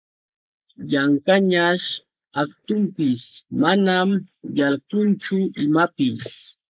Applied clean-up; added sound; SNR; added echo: neural mask model Resemble Enhance denoiser.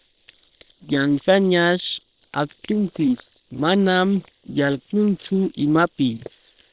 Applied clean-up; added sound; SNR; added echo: neural separator model SepFormer WHAM!.